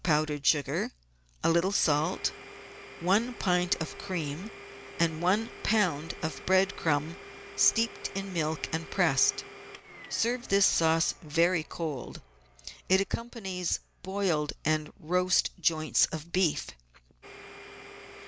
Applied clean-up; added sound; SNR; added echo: none; Domestic sounds, home sounds; 18 dB; none.